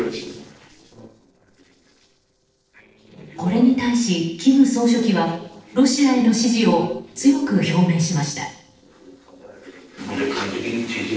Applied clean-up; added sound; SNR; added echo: neural separator model SepFormer DNS4.